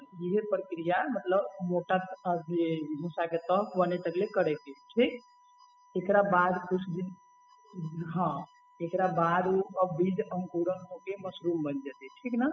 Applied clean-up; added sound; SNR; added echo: classical method spectral subtraction.